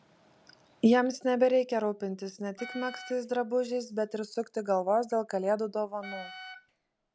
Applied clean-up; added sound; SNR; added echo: none; Wind instrument, woodwind instrument; 17 dB; none.